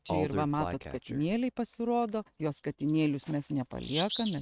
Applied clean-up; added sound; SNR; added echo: neural mask model RNNoise.